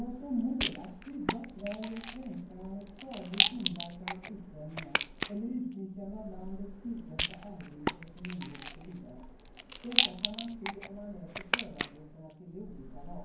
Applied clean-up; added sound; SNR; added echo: none; Rattle; -5 dB; reverberation time 0.9 s.